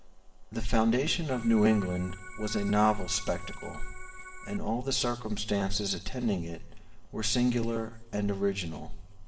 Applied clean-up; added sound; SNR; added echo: none; Organ; 16 dB; reverberation time 1.5 s.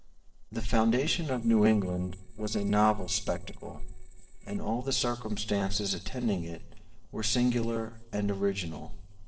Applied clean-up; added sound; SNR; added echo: neural separator model SepFormer DNS4.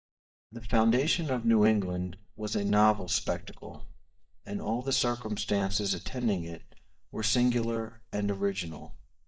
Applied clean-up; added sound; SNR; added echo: neural mask model DeepFilterNet 3.